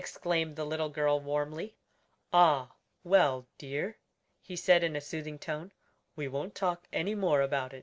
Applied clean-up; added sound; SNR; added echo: none; none; none; none.